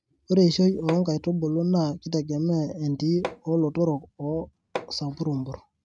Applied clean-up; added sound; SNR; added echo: neural mask model RNNoise.